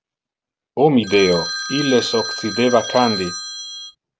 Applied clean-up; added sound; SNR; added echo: none; Telephone; 8 dB; none.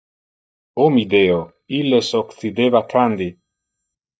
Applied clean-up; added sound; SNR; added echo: neural mask model DeepFilterNet 3.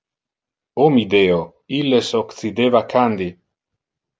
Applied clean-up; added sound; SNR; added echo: none; none; none; none.